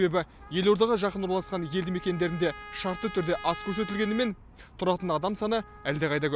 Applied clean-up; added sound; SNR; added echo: none; Trumpet; 17 dB; none.